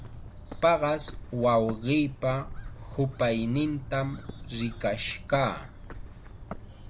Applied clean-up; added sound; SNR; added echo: none; Bird; 12 dB; none.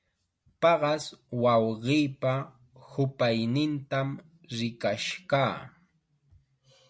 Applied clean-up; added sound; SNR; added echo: none; none; none; none.